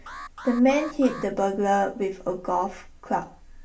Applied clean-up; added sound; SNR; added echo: none; Alarm; 16 dB; reverberation time 0.3 s.